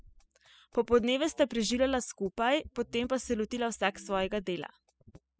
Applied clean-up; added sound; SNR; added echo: classical method spectral subtraction.